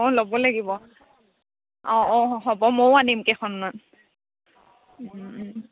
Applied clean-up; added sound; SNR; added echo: none; none; none; none.